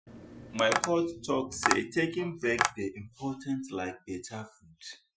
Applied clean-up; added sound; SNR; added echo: classical method Wiener filter.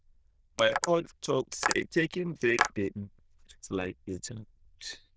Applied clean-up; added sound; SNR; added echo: neural diffusion model UNIVERSE++.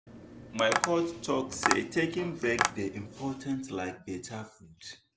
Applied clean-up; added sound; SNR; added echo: none; Tap; 2 dB; none.